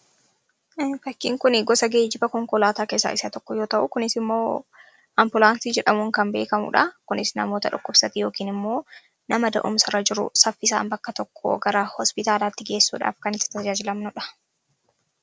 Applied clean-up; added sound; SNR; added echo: none; none; none; none.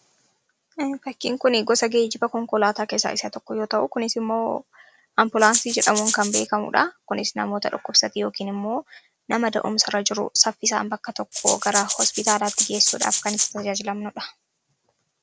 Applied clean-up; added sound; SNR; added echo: none; Rattle (instrument); 0 dB; none.